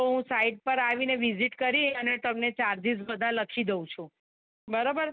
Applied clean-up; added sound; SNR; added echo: none; none; none; none.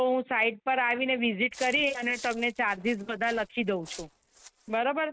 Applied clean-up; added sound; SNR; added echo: neural mask model RNNoise.